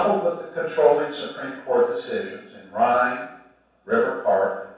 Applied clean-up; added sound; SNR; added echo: none; none; none; reverberation time 0.7 s.